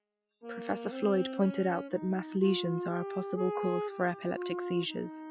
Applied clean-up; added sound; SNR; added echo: classical method Wiener filter.